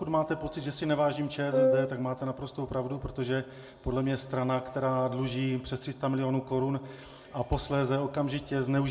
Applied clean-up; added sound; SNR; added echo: none; Wind instrument, woodwind instrument; -4 dB; reverberation time 0.8 s.